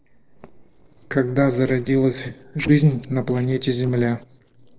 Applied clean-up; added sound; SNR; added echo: neural separator model SepFormer DNS4.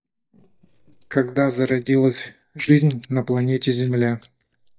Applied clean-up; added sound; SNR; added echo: neural mask model DeepFilterNet 3.